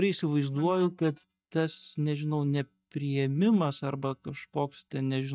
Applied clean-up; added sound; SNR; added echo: neural mask model DeepFilterNet 3.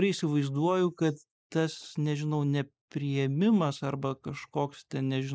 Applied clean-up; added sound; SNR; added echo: neural mask model Resemble Enhance denoiser.